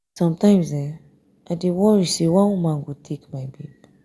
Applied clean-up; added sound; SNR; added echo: none; none; none; none.